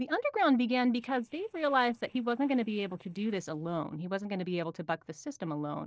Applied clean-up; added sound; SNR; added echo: neural separator model SepFormer DNS4.